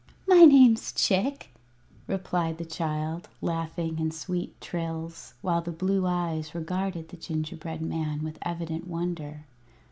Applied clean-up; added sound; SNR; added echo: none; none; none; none.